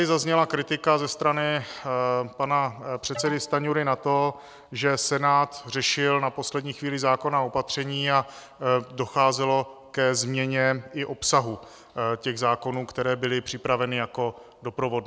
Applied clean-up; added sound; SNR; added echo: none; Alarm; 15 dB; none.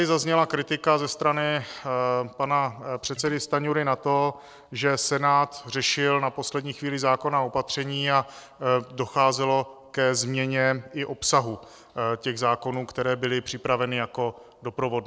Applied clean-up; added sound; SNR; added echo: neural separator model SepFormer DNS4.